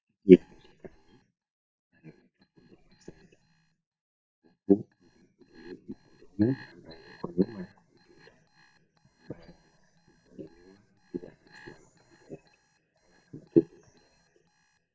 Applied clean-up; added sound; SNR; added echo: neural mask model DeepFilterNet 3.